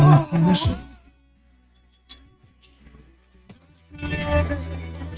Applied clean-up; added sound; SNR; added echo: neural mask model RNNoise.